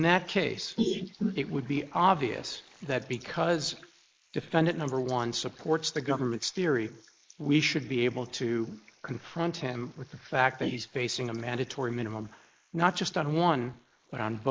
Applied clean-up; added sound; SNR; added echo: neural mask model Resemble Enhance denoiser.